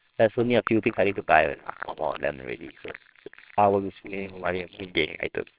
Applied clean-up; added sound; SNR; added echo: neural separator model SepFormer WHAMR!.